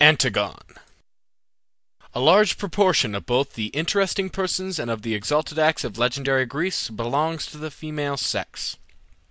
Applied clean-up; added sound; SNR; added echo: none; none; none; none.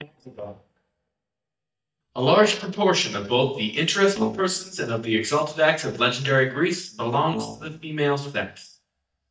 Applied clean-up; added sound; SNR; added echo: neural mask model DeepFilterNet 3.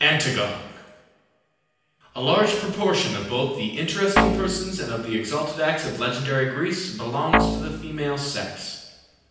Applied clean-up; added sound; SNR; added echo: none; Guitar; -2 dB; reverberation time 0.9 s.